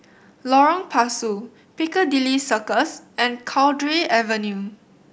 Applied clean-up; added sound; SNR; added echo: none; none; none; none.